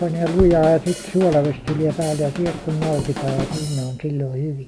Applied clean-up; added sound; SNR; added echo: none; Drum kit; 12 dB; none.